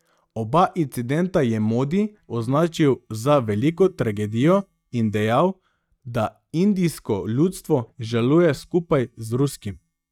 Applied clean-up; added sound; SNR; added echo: neural mask model DeepFilterNet 3.